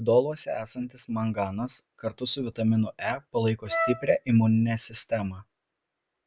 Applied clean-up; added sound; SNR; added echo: none; Wind instrument, woodwind instrument; 4 dB; none.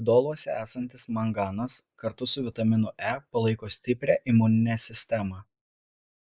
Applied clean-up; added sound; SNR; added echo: neural mask model Resemble Enhance denoiser.